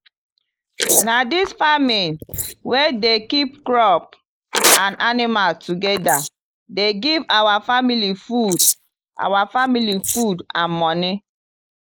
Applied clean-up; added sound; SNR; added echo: neural mask model Resemble Enhance denoiser.